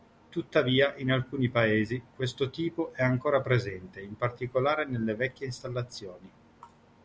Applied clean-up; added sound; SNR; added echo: none; none; none; none.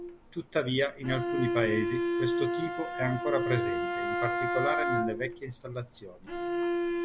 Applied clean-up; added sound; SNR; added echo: none; Bowed string instrument; -2 dB; none.